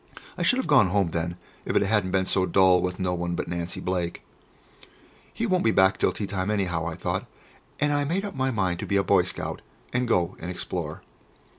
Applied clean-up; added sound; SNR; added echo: none; none; none; none.